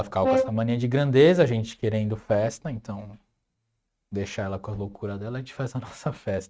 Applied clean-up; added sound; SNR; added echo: neural mask model RNNoise.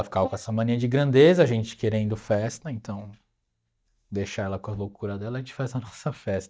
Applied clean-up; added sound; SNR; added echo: neural mask model DeepFilterNet 3.